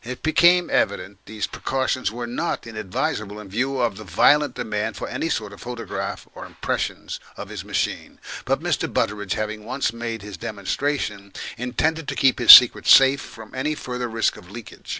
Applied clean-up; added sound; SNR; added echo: none; none; none; none.